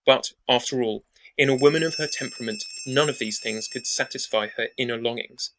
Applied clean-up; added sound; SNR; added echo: neural mask model RNNoise.